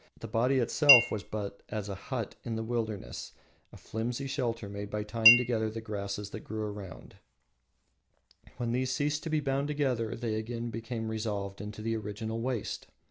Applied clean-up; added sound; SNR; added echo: none; Chink, clink; -4 dB; none.